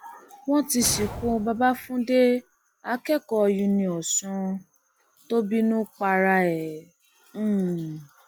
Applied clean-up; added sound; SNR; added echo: none; Whoosh, swoosh, swish; 13 dB; none.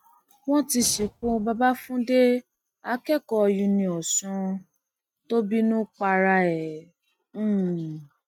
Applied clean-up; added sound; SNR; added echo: neural mask model RNNoise.